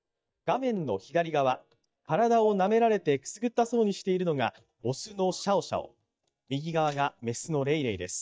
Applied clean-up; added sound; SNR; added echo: neural mask model DeepFilterNet 3.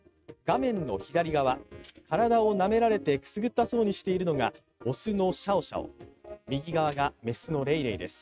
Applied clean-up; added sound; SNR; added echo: neural mask model RNNoise.